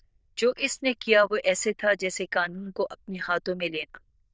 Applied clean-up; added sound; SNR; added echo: neural diffusion model UNIVERSE++.